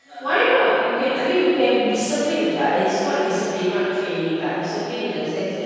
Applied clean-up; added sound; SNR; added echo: none; none; none; reverberation time 2.2 s.